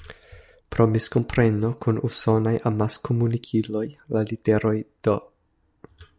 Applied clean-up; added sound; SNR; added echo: none; none; none; none.